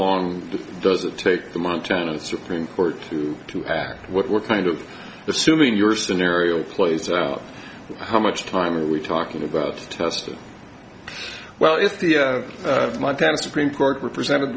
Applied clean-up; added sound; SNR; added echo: none; none; none; none.